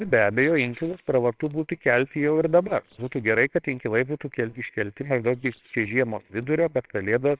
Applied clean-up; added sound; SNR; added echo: neural separator model SepFormer WHAMR!.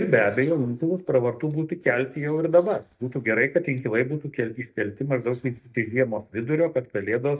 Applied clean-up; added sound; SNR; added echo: neural mask model DeepFilterNet 3.